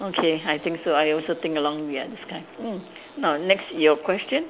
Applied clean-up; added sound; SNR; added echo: none; none; none; none.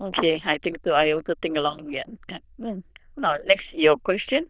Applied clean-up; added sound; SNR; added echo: neural diffusion model UNIVERSE++.